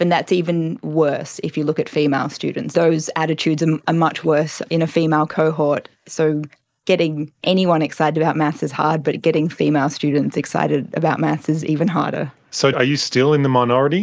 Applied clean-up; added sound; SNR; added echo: neural mask model Resemble Enhance denoiser.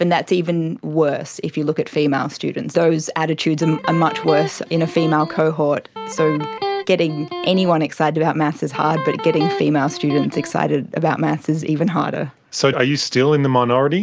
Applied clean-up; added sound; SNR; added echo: none; Electric guitar; 9 dB; none.